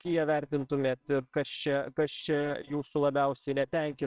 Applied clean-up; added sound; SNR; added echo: neural separator model SepFormer WHAMR!.